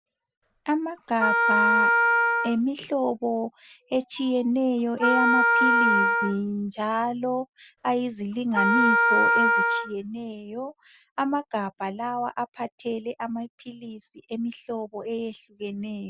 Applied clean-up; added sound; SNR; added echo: none; Wind instrument, woodwind instrument; -5 dB; none.